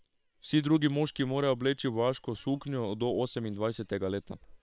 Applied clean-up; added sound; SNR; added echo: neural separator model SepFormer WHAM!.